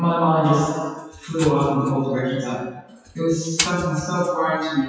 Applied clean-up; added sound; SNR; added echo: classical method WPE with log-MMSE.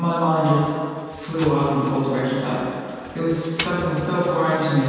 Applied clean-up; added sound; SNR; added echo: none; Engine; 14 dB; reverberation time 2.1 s.